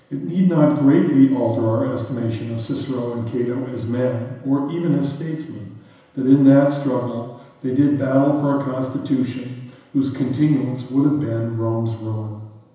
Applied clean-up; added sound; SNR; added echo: none; none; none; reverberation time 1.0 s.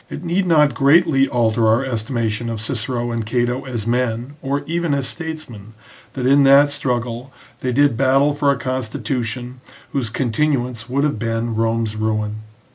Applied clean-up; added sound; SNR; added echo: none; none; none; none.